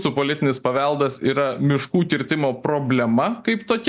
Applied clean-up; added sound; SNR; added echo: none; none; none; none.